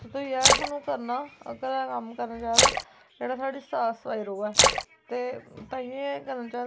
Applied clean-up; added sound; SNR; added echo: none; Splash, splatter; -4 dB; none.